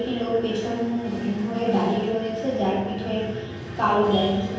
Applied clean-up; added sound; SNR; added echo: none; Bowed string instrument; 18 dB; reverberation time 1.3 s.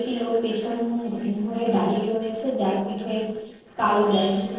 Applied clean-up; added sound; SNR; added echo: neural separator model SepFormer DNS4.